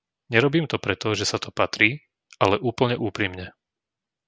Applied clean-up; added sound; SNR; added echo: none; none; none; none.